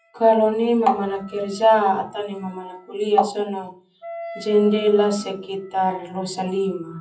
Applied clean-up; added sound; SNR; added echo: classical method WPE with log-MMSE.